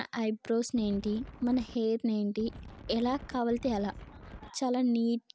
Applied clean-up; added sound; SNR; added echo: none; Wind; 16 dB; none.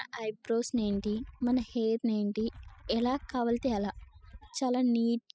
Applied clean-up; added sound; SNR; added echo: classical method spectral subtraction.